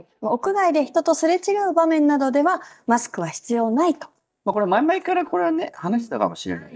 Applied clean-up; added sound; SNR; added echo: neural mask model DeepFilterNet 3.